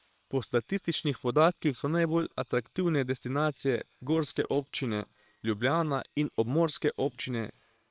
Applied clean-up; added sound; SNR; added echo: neural separator model SepFormer WHAM!.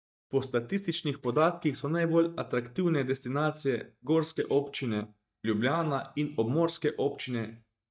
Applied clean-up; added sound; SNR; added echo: neural mask model DeepFilterNet 3.